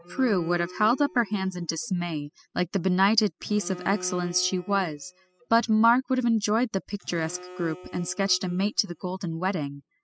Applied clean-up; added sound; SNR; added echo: classical method spectral subtraction.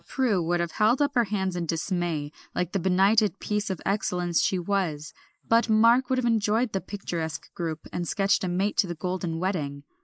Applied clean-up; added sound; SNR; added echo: neural mask model Resemble Enhance denoiser.